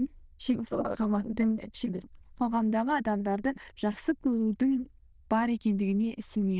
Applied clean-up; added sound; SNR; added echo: neural diffusion model UNIVERSE++.